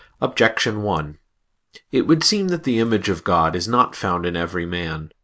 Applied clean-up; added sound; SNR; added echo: neural mask model Resemble Enhance denoiser.